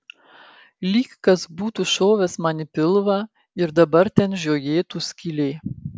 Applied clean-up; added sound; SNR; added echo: none; none; none; none.